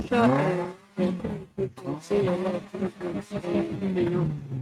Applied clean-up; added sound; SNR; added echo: neural mask model RNNoise.